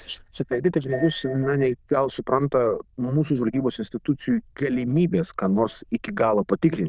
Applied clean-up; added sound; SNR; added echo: neural diffusion model UNIVERSE++.